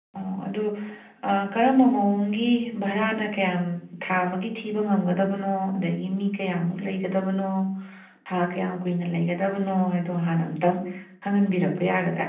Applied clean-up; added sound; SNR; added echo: none; none; none; reverberation time 0.6 s.